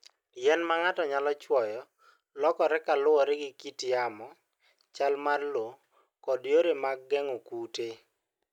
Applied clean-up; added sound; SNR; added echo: none; none; none; none.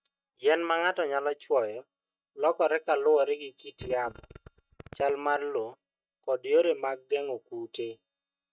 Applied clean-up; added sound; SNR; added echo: neural mask model DeepFilterNet 3.